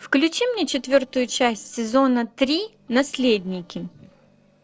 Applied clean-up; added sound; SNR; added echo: neural separator model SepFormer DNS4.